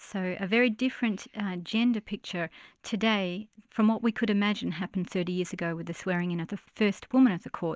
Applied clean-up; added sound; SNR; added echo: none; none; none; none.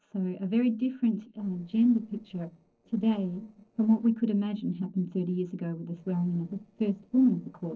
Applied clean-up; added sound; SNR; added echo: neural separator model SepFormer DNS4.